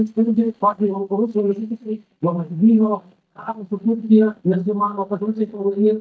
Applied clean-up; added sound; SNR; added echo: neural mask model DeepFilterNet 3.